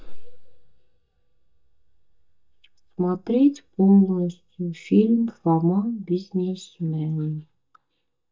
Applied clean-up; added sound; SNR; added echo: neural mask model DeepFilterNet 3.